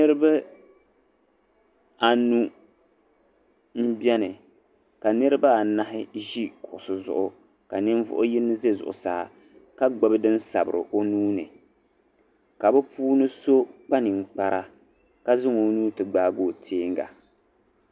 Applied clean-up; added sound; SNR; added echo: none; none; none; none.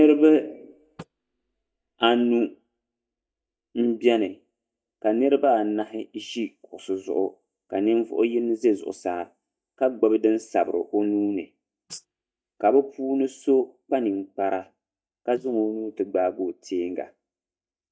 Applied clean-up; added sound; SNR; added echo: neural mask model DeepFilterNet 3.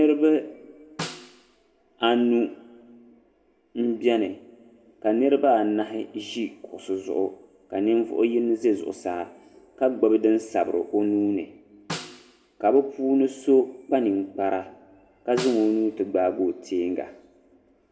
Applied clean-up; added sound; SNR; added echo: none; Snare drum; 15 dB; reverberation time 0.9 s.